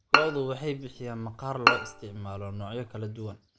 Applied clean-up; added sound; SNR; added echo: none; Bowed string instrument; -4 dB; none.